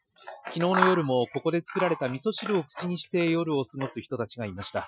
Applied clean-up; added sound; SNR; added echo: classical method Wiener filter.